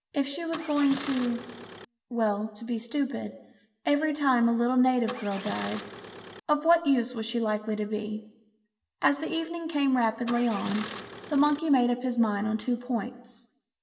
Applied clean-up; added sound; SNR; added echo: none; Engine starting; 12 dB; reverberation time 1.0 s.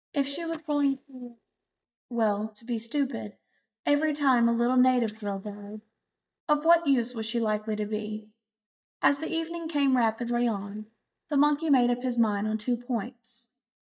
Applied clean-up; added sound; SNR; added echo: neural mask model DeepFilterNet 3.